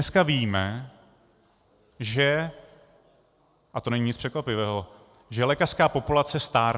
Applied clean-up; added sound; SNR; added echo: none; none; none; none.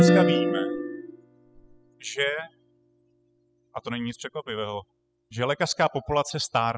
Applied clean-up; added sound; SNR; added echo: classical method spectral subtraction.